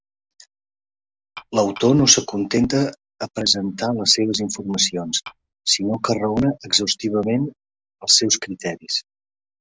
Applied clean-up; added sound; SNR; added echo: none; Tap / Glass; 19 dB; none.